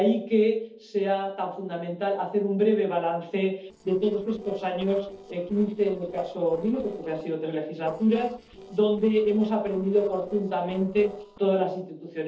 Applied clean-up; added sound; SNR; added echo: neural separator model SepFormer DNS4.